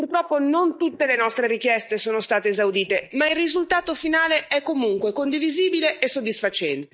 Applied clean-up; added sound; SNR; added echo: neural mask model DeepFilterNet 3.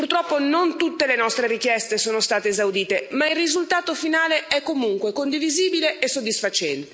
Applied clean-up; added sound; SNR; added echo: none; none; none; none.